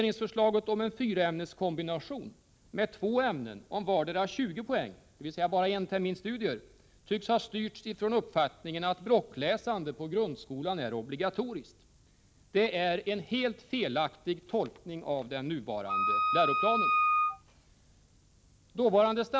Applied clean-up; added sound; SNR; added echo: none; Wind instrument, woodwind instrument; -3 dB; none.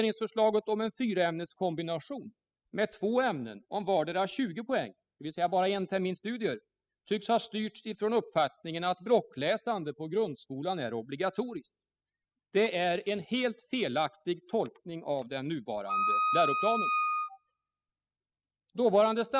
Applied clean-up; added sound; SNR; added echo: classical method spectral subtraction.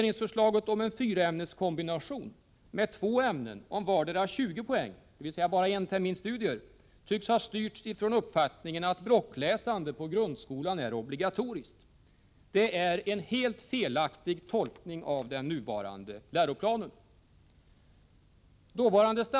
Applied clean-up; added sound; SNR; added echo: none; none; none; none.